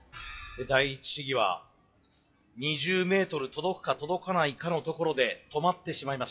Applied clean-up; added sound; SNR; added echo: classical method log-MMSE.